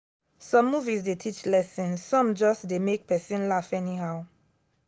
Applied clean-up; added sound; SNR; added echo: none; none; none; none.